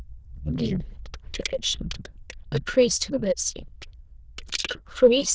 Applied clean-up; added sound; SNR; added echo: neural diffusion model UNIVERSE++.